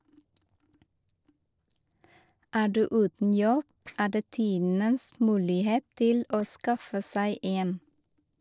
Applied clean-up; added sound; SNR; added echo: neural separator model SepFormer DNS4.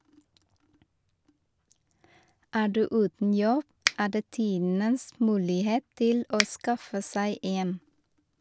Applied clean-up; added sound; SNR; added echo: none; Finger snapping; 0 dB; none.